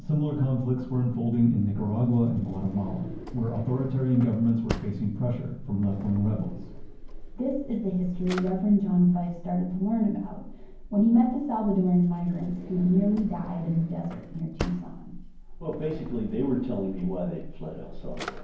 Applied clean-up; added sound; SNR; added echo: none; Drawer open or close; 12 dB; reverberation time 0.9 s.